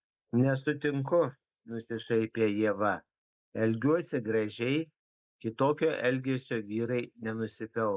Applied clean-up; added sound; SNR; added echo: neural mask model Resemble Enhance denoiser.